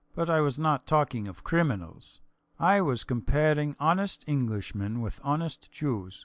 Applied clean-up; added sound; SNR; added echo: none; none; none; none.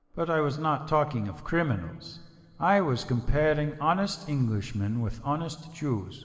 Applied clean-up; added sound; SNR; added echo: none; none; none; reverberation time 2.1 s.